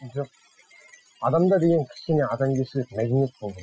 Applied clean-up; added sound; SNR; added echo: classical method Wiener filter.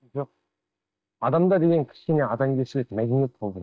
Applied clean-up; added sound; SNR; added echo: neural mask model DeepFilterNet 3.